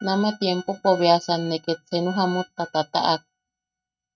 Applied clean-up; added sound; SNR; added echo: neural mask model RNNoise.